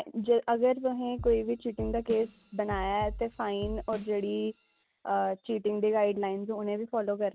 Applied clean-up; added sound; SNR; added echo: none; Drum kit; 12 dB; none.